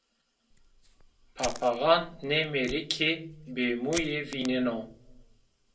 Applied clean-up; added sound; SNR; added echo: none; Fire; 15 dB; reverberation time 0.2 s.